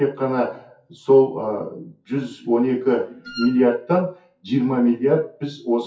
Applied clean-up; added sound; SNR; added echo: classical method WPE with log-MMSE.